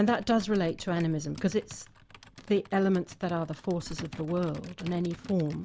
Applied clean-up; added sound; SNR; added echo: none; Computer keyboard; 19 dB; none.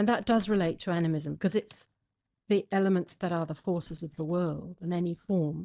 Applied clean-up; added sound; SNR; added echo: neural mask model DeepFilterNet 3.